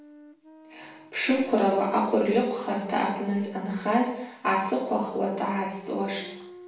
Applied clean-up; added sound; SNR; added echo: none; Wind instrument, woodwind instrument; 20 dB; reverberation time 0.7 s.